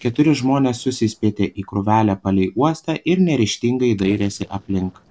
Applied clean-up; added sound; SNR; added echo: neural separator model SepFormer DNS4.